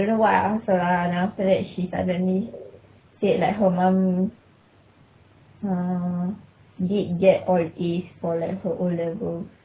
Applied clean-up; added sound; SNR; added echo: none; none; none; none.